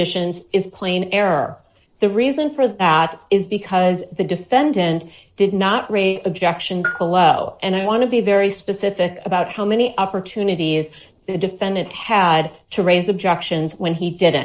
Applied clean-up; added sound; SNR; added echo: neural separator model SepFormer DNS4.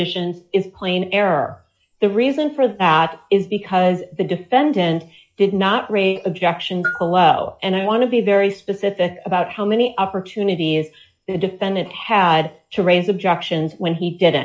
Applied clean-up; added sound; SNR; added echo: classical method log-MMSE.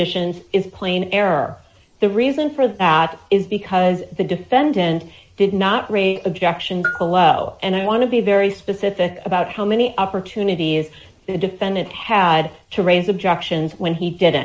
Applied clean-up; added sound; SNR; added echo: none; Bell; 13 dB; none.